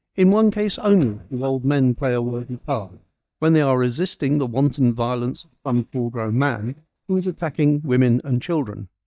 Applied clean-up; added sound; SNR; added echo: neural mask model DeepFilterNet 3.